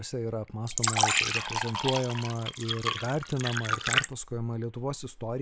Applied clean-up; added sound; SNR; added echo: none; Fill (with liquid); -2 dB; none.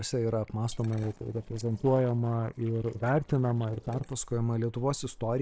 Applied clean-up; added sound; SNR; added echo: neural separator model SepFormer DNS4.